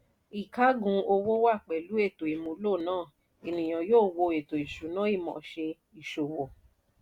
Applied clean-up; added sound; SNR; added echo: none; none; none; none.